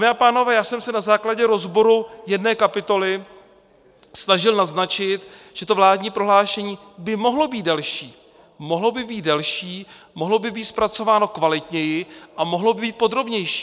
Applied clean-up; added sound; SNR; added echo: none; none; none; none.